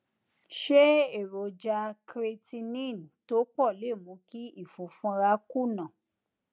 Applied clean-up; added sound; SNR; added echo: none; none; none; none.